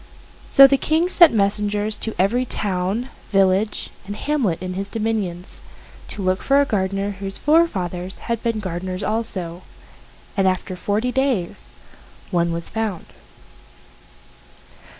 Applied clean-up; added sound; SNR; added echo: none; none; none; none.